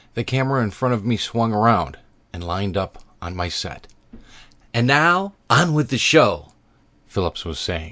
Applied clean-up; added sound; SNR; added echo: none; none; none; none.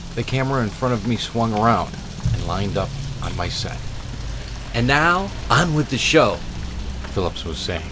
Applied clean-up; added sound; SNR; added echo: none; Motor vehicle (road) / Rain; 7 dB; none.